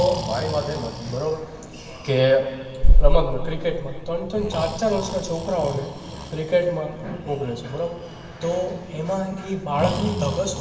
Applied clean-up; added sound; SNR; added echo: none; Breathing; -1 dB; reverberation time 2.6 s.